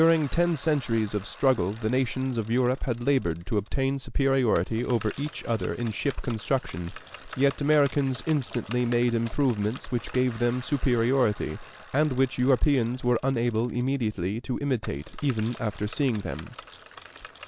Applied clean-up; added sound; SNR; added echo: none; Bicycle; 19 dB; none.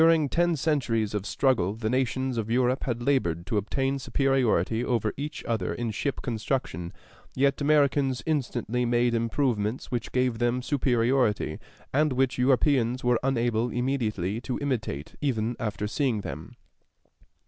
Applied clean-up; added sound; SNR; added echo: none; none; none; none.